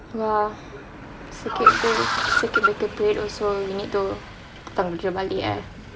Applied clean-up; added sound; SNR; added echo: none; Car; 0 dB; none.